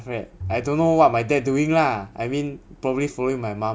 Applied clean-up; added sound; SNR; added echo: none; Bowed string instrument; 18 dB; none.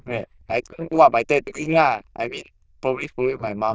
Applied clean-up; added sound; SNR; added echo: neural diffusion model UNIVERSE++.